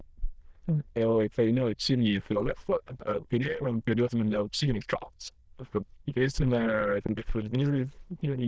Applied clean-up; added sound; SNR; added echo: neural diffusion model UNIVERSE++.